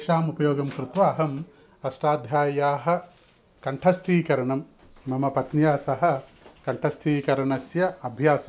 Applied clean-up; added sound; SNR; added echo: none; none; none; none.